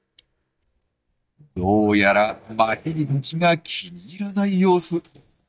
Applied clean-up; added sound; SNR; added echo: neural mask model DeepFilterNet 3.